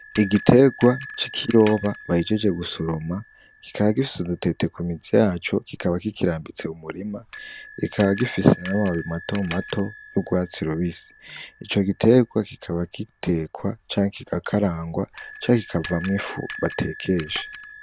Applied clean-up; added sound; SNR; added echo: none; Bell; 17 dB; none.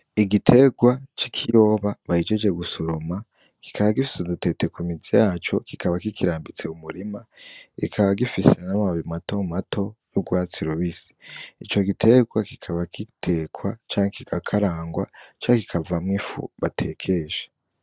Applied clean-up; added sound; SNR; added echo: none; none; none; none.